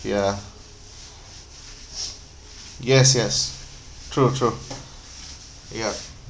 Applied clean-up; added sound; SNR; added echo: none; none; none; none.